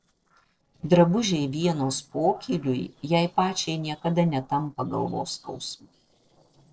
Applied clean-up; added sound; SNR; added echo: neural separator model SepFormer DNS4.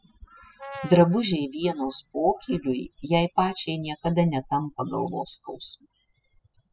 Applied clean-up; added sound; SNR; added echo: classical method spectral subtraction.